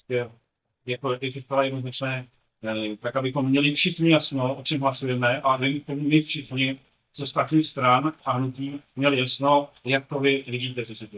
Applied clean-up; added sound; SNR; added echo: neural mask model DeepFilterNet 3.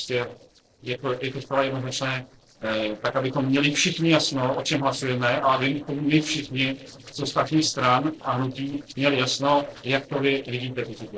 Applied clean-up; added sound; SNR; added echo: neural separator model SepFormer DNS4.